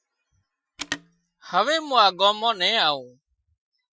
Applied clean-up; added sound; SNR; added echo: classical method Wiener filter.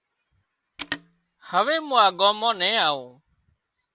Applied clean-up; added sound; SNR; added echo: none; Telephone; 17 dB; none.